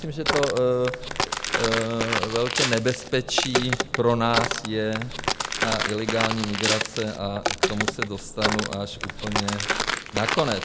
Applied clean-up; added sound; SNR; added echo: none; Walk, footsteps; 1 dB; none.